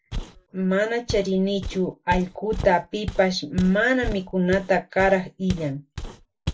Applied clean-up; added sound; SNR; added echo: none; Walk, footsteps; 10 dB; reverberation time 0.2 s.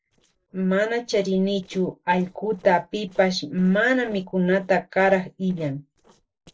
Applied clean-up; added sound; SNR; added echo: neural separator model SepFormer DNS4.